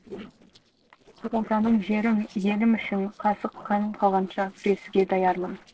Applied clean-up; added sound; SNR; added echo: neural separator model SepFormer DNS4.